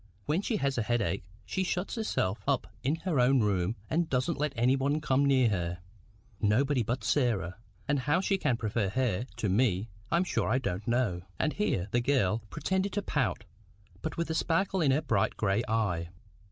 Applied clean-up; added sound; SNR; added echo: none; none; none; none.